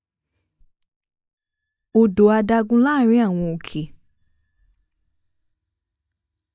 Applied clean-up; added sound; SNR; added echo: neural mask model DeepFilterNet 3.